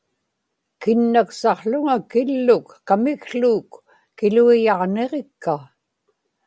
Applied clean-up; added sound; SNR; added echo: none; none; none; none.